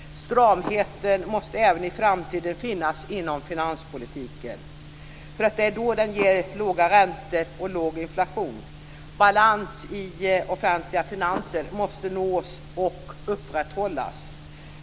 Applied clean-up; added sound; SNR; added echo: none; Car; 19 dB; none.